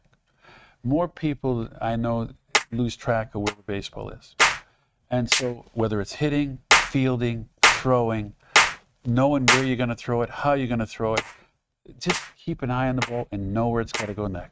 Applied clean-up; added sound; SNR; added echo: neural mask model RNNoise.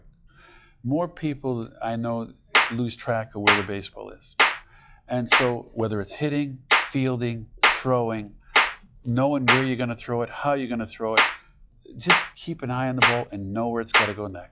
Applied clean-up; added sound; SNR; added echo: classical method log-MMSE.